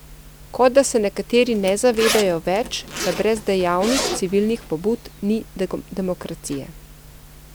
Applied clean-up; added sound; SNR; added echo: none; Zipper (clothing); 11 dB; none.